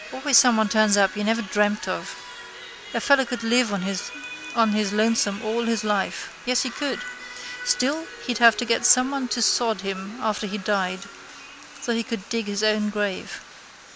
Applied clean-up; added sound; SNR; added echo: none; none; none; none.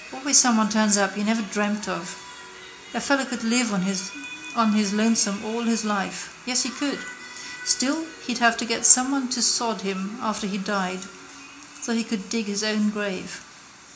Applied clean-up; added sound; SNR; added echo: none; none; none; reverberation time 0.4 s.